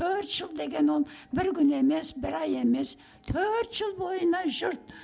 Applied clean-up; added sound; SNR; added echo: none; none; none; none.